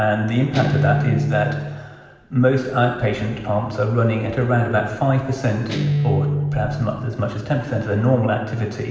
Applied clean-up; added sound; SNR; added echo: none; Guitar; 4 dB; reverberation time 1.2 s.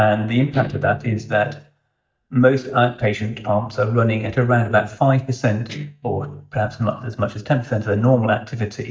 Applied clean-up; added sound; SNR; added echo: neural mask model DeepFilterNet 3.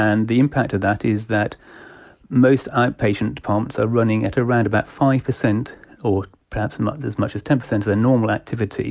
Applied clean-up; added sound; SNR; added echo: none; none; none; none.